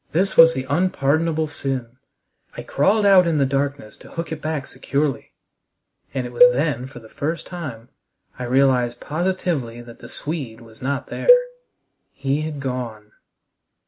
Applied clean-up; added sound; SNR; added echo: none; Cowbell; 0 dB; none.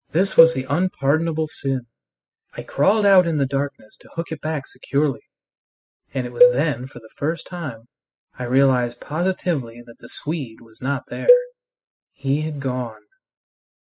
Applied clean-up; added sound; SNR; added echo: classical method spectral subtraction.